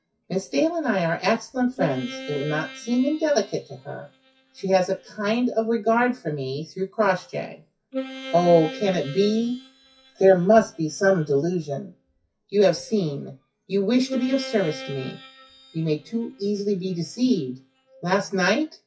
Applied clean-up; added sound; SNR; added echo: classical method WPE with log-MMSE.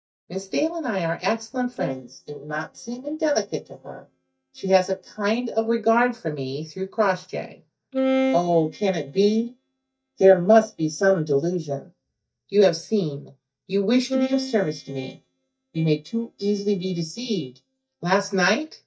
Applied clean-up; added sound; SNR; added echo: neural mask model DeepFilterNet 3.